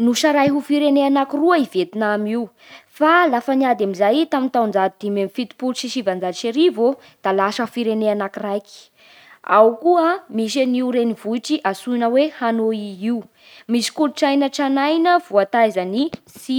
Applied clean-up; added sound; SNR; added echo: none; none; none; none.